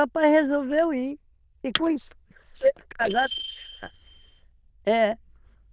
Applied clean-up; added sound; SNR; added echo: neural diffusion model UNIVERSE++.